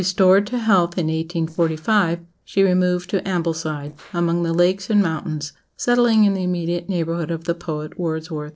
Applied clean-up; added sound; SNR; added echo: neural separator model SepFormer DNS4.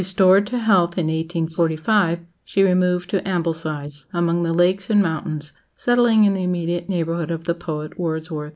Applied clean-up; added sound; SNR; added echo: neural mask model Resemble Enhance denoiser.